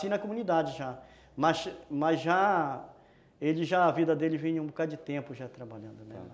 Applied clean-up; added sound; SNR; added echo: none; none; none; none.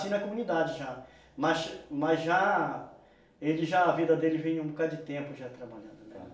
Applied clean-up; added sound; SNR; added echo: none; none; none; reverberation time 0.4 s.